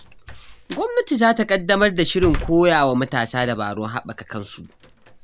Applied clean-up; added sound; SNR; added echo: none; Slam; 13 dB; none.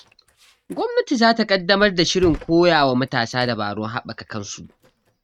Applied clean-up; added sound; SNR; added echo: neural mask model RNNoise.